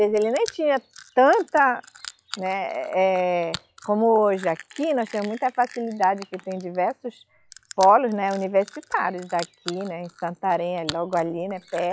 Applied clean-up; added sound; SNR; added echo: classical method log-MMSE.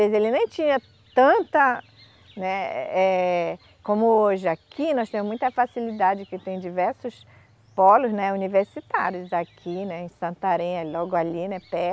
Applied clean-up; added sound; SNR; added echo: none; none; none; none.